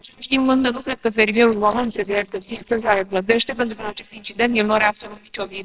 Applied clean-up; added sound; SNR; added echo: neural separator model SepFormer WHAMR!.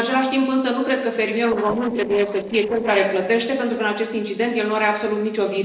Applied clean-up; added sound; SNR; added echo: neural separator model SepFormer DNS4.